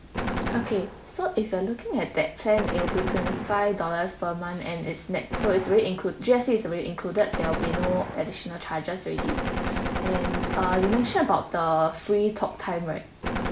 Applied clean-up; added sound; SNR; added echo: none; Gunshot, gunfire; 5 dB; none.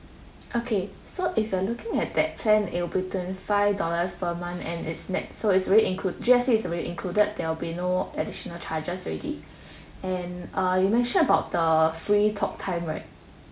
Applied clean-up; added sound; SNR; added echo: none; none; none; none.